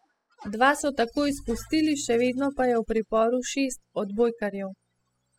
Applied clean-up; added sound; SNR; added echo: classical method spectral subtraction.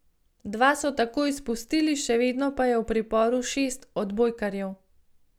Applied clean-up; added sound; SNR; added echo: none; none; none; none.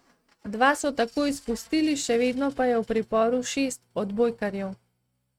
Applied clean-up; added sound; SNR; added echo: neural mask model RNNoise.